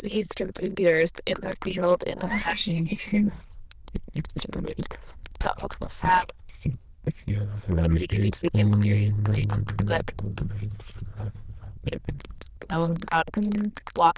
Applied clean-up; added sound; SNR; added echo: neural diffusion model UNIVERSE++.